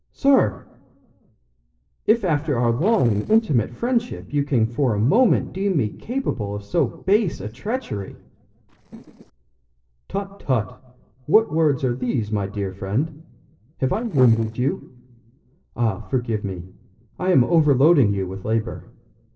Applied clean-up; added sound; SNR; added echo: neural separator model SepFormer DNS4.